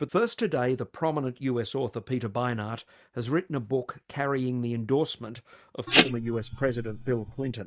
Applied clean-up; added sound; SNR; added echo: neural mask model DeepFilterNet 3.